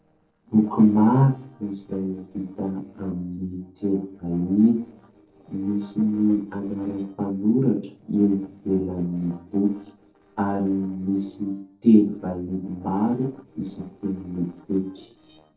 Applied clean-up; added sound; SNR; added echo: neural separator model SepFormer DNS4.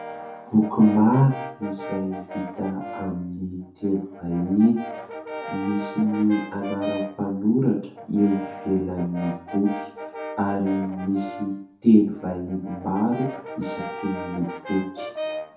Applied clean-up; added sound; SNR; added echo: none; Brass instrument; 12 dB; reverberation time 0.5 s.